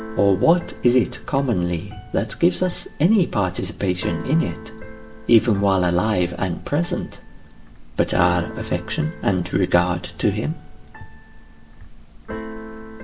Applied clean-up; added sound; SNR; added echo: none; Keyboard (musical); 13 dB; reverberation time 0.4 s.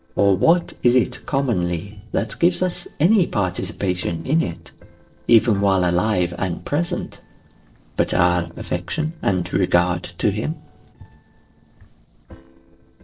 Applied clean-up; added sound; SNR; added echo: neural separator model SepFormer DNS4.